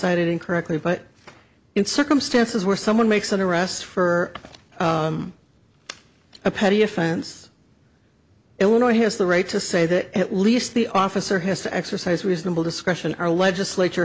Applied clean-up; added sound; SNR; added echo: none; none; none; none.